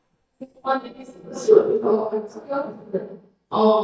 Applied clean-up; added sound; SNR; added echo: neural mask model DeepFilterNet 3.